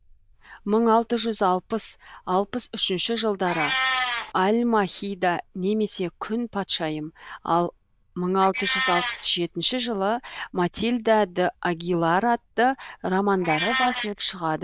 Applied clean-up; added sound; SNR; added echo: neural diffusion model UNIVERSE++.